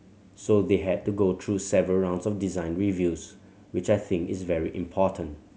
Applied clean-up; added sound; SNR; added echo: none; none; none; none.